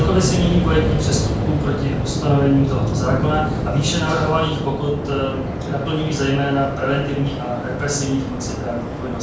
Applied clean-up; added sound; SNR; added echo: none; Waves, surf; 1 dB; reverberation time 0.5 s.